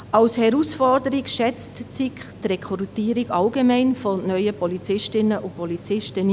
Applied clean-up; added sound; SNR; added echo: none; Cricket; 1 dB; none.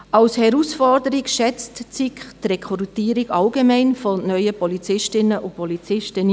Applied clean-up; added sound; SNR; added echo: none; none; none; none.